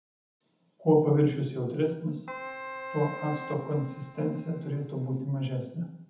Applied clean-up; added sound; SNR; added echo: none; Keyboard (musical); 12 dB; reverberation time 0.8 s.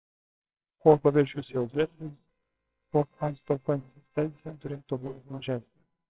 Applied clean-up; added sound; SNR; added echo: neural separator model SepFormer WHAMR!.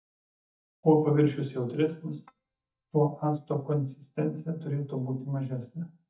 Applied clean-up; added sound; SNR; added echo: neural mask model DeepFilterNet 3.